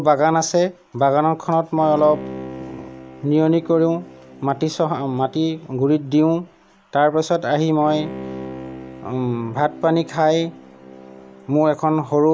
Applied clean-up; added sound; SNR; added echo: none; Bowed string instrument; 17 dB; none.